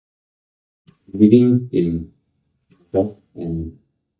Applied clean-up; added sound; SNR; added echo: neural mask model DeepFilterNet 3.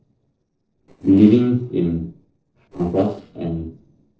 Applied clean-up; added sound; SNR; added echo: neural separator model SepFormer DNS4.